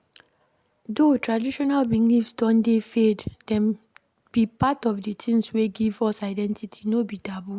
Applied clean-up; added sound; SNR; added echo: none; none; none; none.